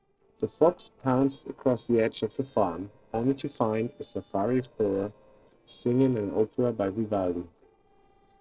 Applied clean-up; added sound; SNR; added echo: neural separator model SepFormer DNS4.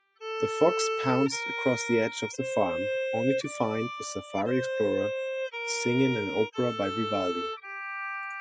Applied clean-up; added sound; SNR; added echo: classical method spectral subtraction.